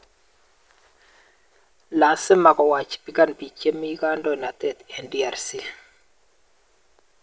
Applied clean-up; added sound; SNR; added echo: none; none; none; none.